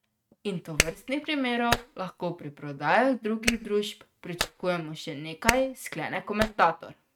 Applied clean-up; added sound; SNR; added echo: neural mask model RNNoise.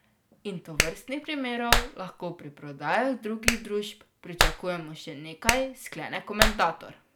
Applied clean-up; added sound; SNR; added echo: none; Clapping; -2 dB; none.